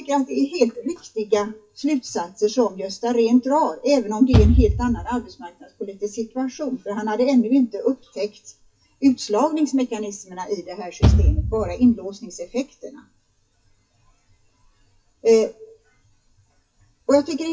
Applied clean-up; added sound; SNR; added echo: classical method WPE with log-MMSE.